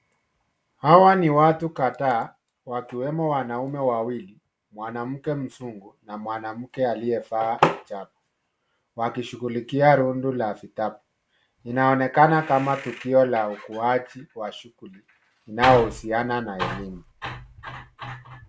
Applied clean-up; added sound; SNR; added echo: none; none; none; none.